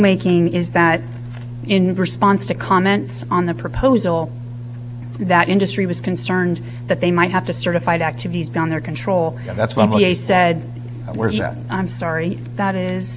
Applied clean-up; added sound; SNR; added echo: none; none; none; none.